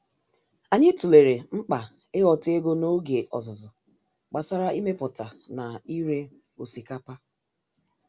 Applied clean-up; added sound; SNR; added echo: none; none; none; none.